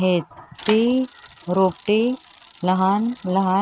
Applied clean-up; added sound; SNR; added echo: neural mask model RNNoise.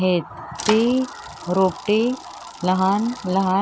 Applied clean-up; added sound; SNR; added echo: none; Bicycle; 14 dB; none.